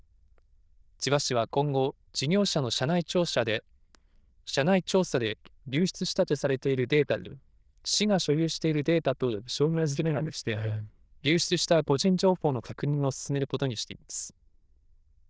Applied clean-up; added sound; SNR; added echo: neural diffusion model UNIVERSE++.